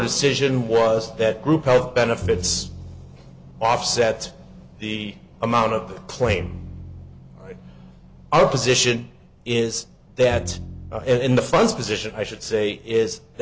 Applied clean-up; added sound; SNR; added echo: none; Bowed string instrument; 15 dB; none.